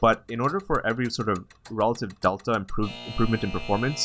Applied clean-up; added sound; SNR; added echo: none; Alarm / Clock; 18 dB; none.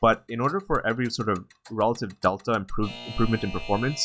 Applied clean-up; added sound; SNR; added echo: classical method log-MMSE.